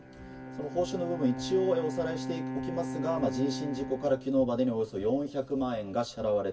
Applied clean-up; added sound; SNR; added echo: none; Bowed string instrument; 8 dB; reverberation time 0.1 s.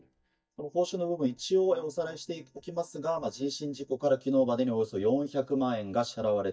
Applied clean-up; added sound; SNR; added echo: neural mask model DeepFilterNet 3.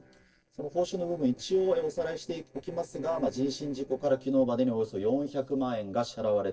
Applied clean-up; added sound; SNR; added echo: neural separator model SepFormer DNS4.